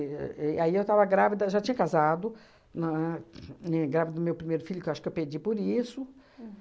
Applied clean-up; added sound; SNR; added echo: none; none; none; none.